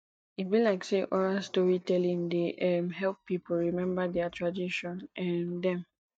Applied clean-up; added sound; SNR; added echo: neural mask model DeepFilterNet 3.